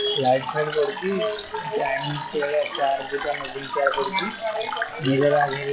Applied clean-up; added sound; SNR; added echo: classical method log-MMSE.